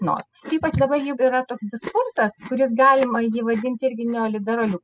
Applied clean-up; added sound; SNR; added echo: classical method spectral subtraction.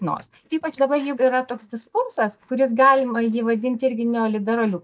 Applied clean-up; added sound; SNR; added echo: neural mask model DeepFilterNet 3.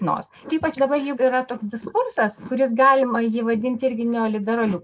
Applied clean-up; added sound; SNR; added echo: neural mask model Resemble Enhance denoiser.